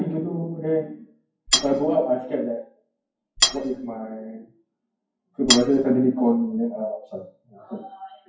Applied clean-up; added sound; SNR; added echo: classical method WPE with log-MMSE.